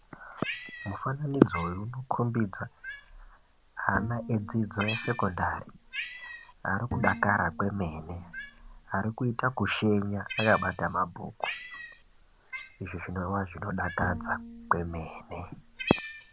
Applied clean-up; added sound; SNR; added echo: none; Cat + Bowed string instrument; 11 dB; none.